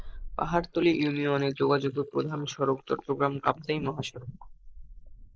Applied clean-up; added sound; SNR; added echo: neural mask model Resemble Enhance denoiser.